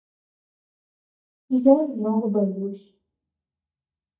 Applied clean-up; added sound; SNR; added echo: neural mask model DeepFilterNet 3.